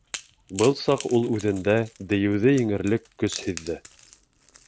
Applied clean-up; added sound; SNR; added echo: none; Crack / Crackle; 17 dB; none.